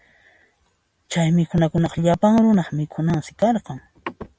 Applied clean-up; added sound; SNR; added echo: none; none; none; none.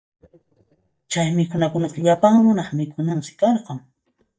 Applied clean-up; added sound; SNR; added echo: neural mask model DeepFilterNet 3.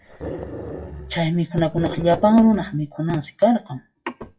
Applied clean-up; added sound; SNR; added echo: classical method WPE with log-MMSE.